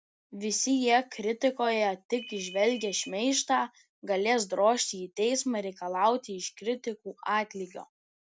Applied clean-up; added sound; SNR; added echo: none; Ringtone; 15 dB; none.